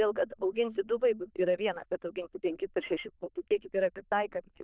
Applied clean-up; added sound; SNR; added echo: neural diffusion model UNIVERSE++.